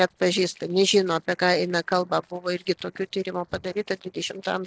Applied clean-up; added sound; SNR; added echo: neural separator model SepFormer DNS4.